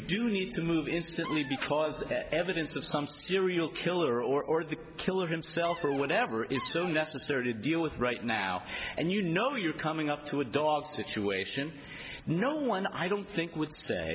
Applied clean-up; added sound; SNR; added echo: none; Cupboard open or close; 11 dB; none.